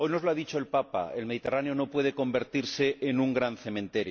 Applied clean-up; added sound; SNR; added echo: none; none; none; none.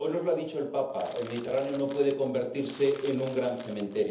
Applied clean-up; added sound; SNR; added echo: none; Crushing; 19 dB; reverberation time 0.7 s.